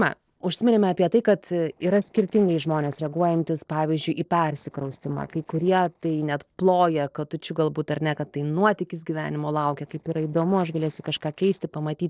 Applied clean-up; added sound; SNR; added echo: neural separator model SepFormer DNS4.